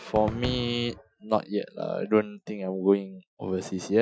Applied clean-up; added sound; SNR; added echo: classical method Wiener filter.